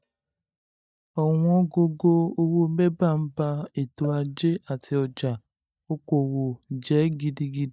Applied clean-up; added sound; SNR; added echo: neural mask model DeepFilterNet 3.